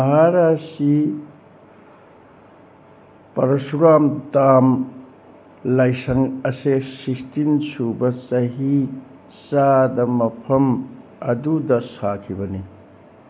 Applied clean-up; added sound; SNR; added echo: none; none; none; none.